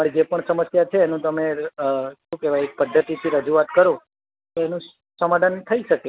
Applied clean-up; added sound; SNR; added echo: none; none; none; none.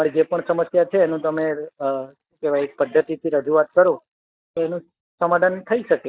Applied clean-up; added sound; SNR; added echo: neural mask model DeepFilterNet 3.